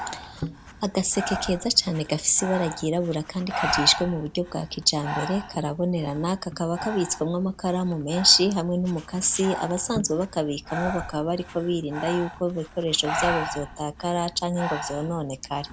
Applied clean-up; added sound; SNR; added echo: none; Breathing; 9 dB; none.